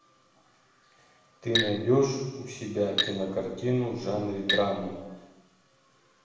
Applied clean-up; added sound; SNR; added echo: none; Glass; 4 dB; reverberation time 1.1 s.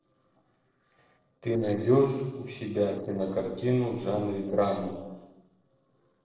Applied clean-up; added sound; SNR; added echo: neural separator model SepFormer DNS4.